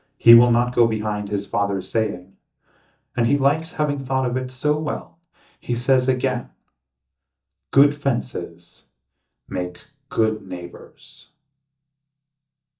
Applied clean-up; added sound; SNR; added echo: neural mask model DeepFilterNet 3.